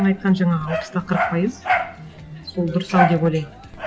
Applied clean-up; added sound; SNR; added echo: none; Dog; 4 dB; none.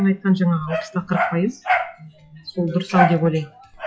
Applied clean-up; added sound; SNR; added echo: classical method log-MMSE.